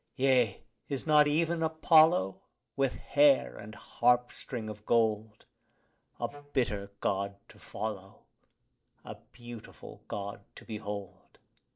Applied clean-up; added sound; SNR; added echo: neural mask model DeepFilterNet 3.